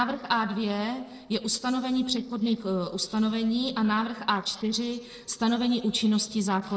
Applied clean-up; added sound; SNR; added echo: neural separator model SepFormer DNS4.